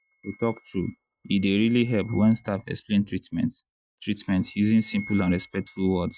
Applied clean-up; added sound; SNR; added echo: neural mask model RNNoise.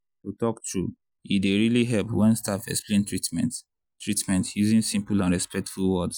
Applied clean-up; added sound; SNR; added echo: none; none; none; none.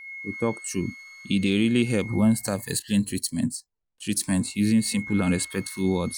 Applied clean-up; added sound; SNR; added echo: none; Wind instrument, woodwind instrument; 18 dB; none.